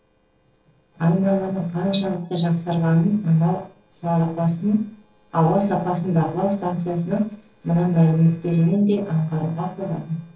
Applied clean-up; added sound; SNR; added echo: neural separator model SepFormer DNS4.